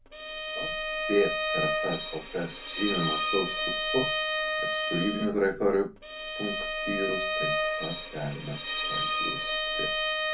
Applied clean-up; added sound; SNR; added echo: none; Bowed string instrument; -2 dB; reverberation time 0.3 s.